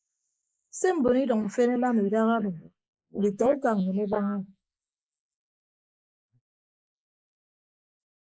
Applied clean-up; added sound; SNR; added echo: neural mask model Resemble Enhance denoiser.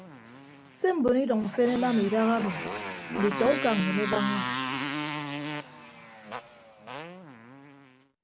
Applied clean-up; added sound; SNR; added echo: none; Motorcycle; 6 dB; none.